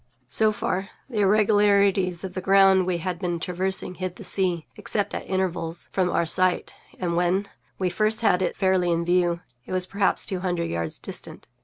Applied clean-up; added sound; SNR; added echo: none; none; none; none.